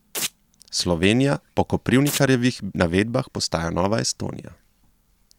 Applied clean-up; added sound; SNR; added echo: none; Domestic sounds, home sounds; 10 dB; none.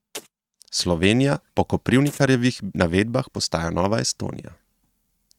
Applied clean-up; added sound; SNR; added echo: neural mask model RNNoise.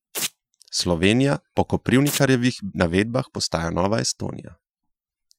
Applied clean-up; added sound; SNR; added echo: classical method Wiener filter.